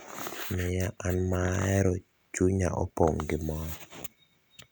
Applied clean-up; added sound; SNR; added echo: none; none; none; none.